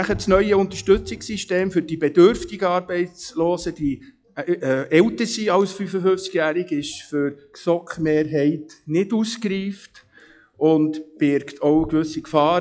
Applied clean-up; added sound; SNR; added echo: classical method log-MMSE.